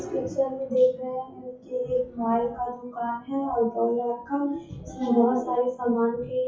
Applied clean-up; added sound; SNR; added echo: classical method WPE with log-MMSE.